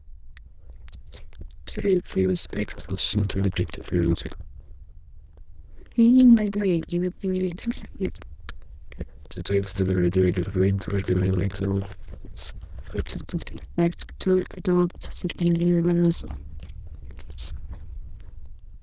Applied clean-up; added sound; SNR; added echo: neural diffusion model UNIVERSE++.